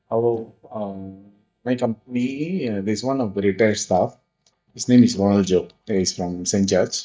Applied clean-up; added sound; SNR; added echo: neural mask model DeepFilterNet 3.